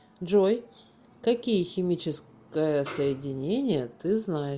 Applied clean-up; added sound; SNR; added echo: none; Snare drum; 15 dB; none.